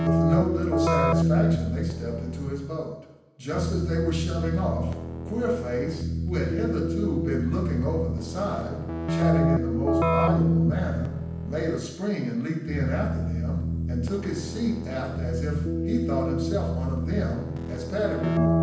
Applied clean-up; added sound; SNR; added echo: none; Keyboard (musical); -4 dB; reverberation time 0.9 s.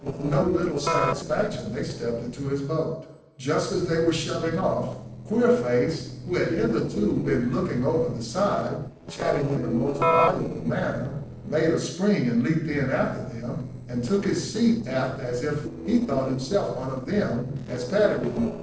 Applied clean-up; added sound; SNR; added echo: neural separator model SepFormer DNS4.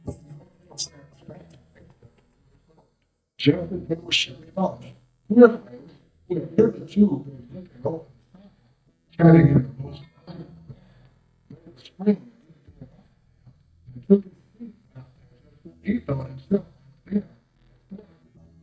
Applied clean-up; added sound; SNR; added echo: neural mask model DeepFilterNet 3.